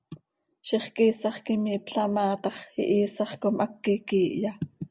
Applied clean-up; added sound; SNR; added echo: none; none; none; none.